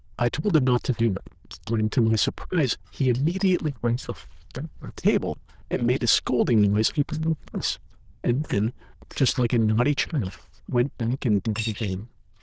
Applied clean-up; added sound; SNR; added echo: neural diffusion model UNIVERSE++.